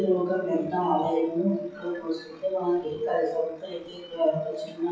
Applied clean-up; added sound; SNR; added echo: classical method WPE with log-MMSE.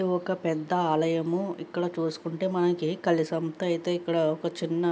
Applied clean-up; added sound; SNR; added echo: none; none; none; none.